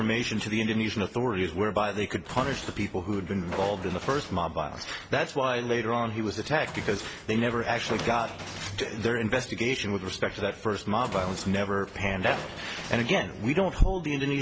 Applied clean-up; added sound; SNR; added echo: none; Train; 15 dB; none.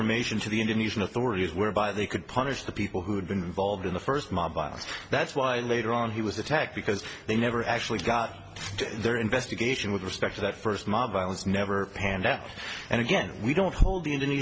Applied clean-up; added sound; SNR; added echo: none; none; none; none.